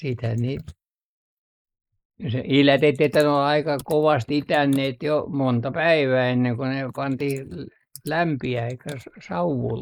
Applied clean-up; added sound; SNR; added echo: neural mask model Resemble Enhance denoiser.